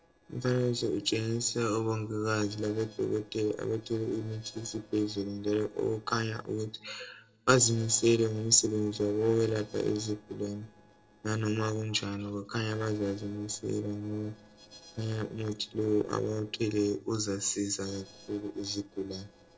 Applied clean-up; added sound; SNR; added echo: neural separator model SepFormer DNS4.